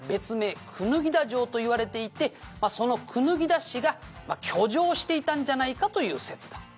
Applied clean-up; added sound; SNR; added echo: none; none; none; none.